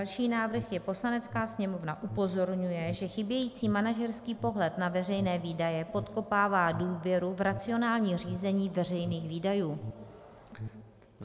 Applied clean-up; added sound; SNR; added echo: none; Alarm; 14 dB; none.